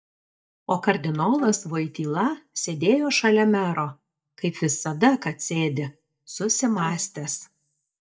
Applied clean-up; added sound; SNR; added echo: neural mask model DeepFilterNet 3.